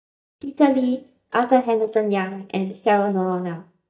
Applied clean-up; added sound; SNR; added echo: neural mask model DeepFilterNet 3.